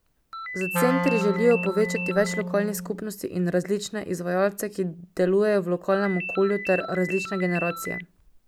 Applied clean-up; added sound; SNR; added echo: none; Ringtone + Wind instrument, woodwind instrument; 6 dB; none.